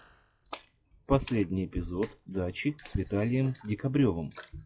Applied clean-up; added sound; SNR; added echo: classical method log-MMSE.